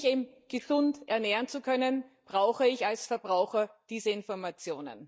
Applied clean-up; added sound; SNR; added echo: neural mask model DeepFilterNet 3.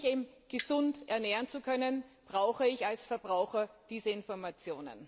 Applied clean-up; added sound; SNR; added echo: none; Bicycle bell; -5 dB; none.